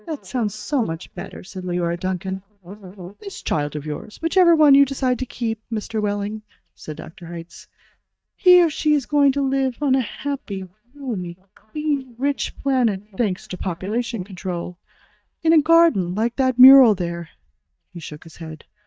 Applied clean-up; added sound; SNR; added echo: neural mask model DeepFilterNet 3.